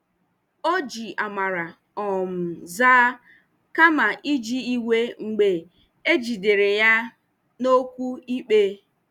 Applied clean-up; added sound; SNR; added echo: none; none; none; none.